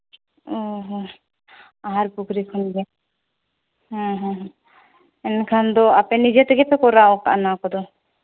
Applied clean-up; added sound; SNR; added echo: none; none; none; none.